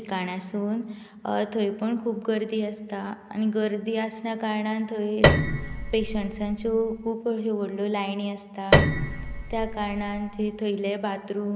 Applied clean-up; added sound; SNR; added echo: none; Piano; -3 dB; none.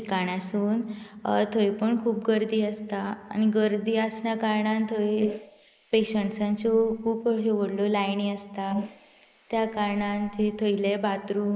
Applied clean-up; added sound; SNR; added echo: neural mask model Resemble Enhance denoiser.